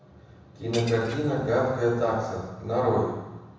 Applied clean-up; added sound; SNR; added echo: none; Shatter / Crushing; 18 dB; reverberation time 1.1 s.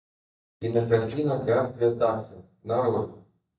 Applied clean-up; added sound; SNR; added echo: neural mask model DeepFilterNet 3.